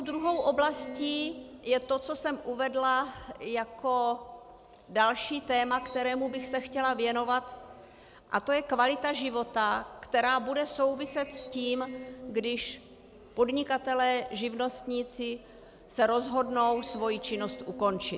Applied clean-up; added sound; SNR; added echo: none; Screech; 16 dB; none.